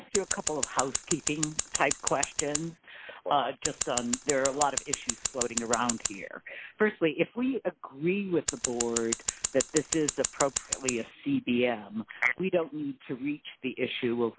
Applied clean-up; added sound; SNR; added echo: none; Scissors; 2 dB; none.